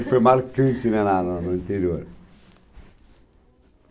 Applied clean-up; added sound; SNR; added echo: none; none; none; none.